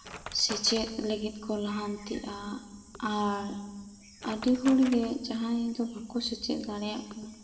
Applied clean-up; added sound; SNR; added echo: none; Wood; 17 dB; reverberation time 1.2 s.